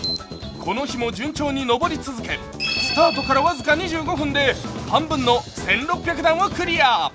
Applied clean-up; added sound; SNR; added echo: none; Engine / Truck / Car; 14 dB; none.